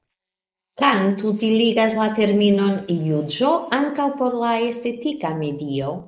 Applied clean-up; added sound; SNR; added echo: neural mask model Resemble Enhance denoiser.